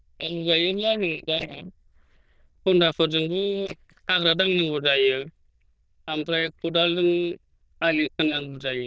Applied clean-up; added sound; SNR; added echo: neural diffusion model UNIVERSE++.